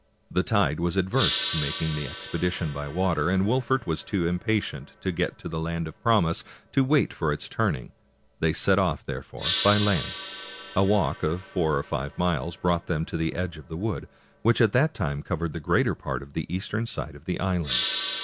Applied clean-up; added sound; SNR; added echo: none; Gong; 4 dB; none.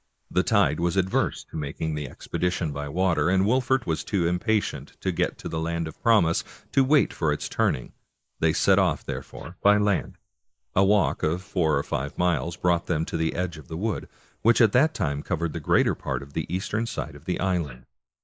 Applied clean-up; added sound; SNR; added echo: neural mask model Resemble Enhance denoiser.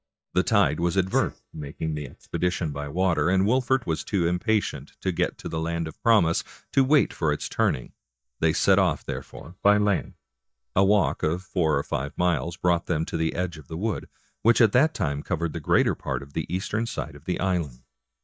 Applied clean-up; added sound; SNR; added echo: neural mask model DeepFilterNet 3.